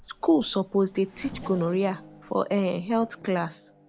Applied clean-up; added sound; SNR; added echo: none; Race car, auto racing / Accelerating, revving, vroom; 20 dB; none.